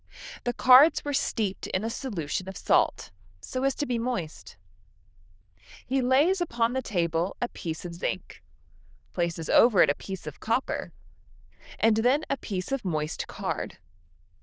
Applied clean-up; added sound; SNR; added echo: neural diffusion model UNIVERSE++.